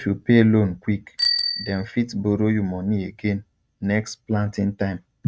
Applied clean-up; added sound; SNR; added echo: neural mask model RNNoise.